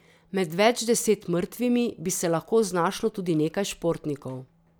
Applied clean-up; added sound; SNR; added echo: none; none; none; none.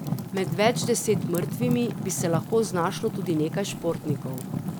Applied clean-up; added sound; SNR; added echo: none; Fire; 4 dB; none.